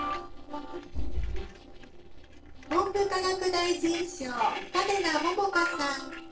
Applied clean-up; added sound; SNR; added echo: neural separator model SepFormer DNS4.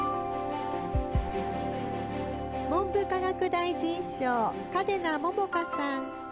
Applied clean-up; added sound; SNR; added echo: none; none; none; none.